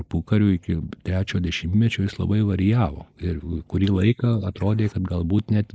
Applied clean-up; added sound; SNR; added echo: neural mask model Resemble Enhance denoiser.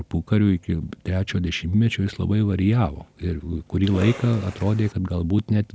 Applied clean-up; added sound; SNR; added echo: none; Cough; 14 dB; none.